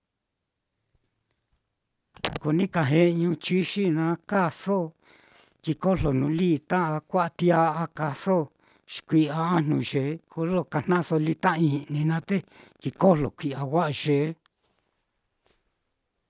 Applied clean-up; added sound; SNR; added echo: none; none; none; none.